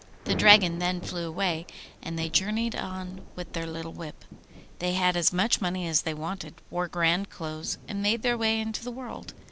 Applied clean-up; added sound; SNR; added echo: none; Thunder / Rain; 14 dB; none.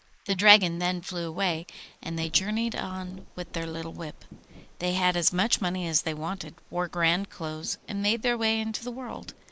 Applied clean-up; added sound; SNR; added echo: neural mask model Resemble Enhance denoiser.